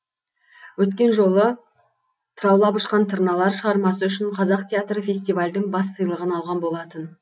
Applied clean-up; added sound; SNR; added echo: none; none; none; none.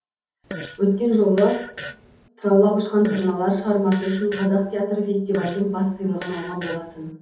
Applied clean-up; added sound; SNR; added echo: none; Fart; 16 dB; reverberation time 0.6 s.